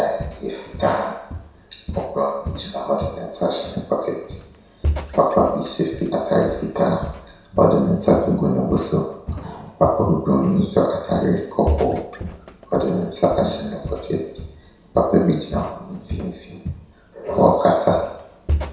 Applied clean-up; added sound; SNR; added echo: none; Walk, footsteps; 10 dB; reverberation time 0.7 s.